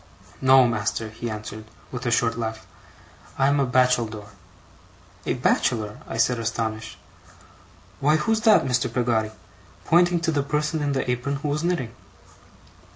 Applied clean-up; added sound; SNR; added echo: none; none; none; none.